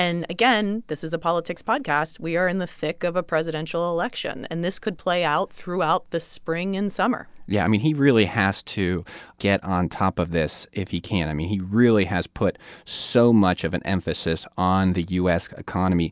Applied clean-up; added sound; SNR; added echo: none; none; none; none.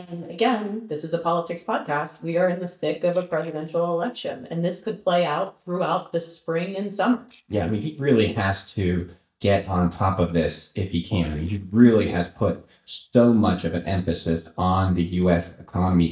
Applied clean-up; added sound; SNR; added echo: neural mask model DeepFilterNet 3.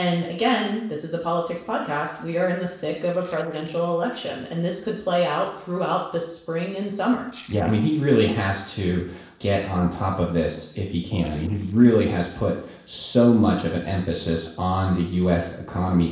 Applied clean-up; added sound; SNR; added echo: neural separator model SepFormer DNS4.